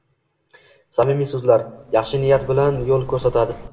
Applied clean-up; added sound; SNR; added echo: none; Bird; 16 dB; reverberation time 0.9 s.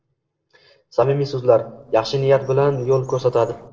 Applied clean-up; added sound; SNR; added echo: neural separator model SepFormer DNS4.